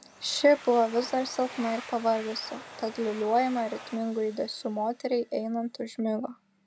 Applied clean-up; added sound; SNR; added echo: none; Domestic sounds, home sounds; 17 dB; none.